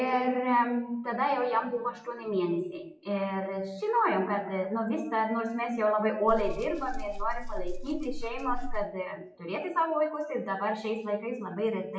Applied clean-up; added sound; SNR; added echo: classical method WPE with log-MMSE.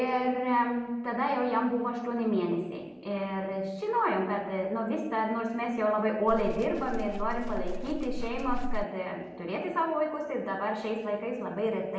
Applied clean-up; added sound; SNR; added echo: none; Livestock, farm animals, working animals; 3 dB; reverberation time 0.9 s.